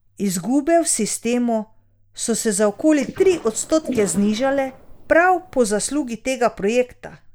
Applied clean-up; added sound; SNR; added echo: neural mask model Resemble Enhance denoiser.